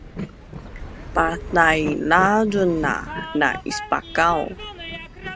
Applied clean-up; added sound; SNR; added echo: none; Train; 11 dB; none.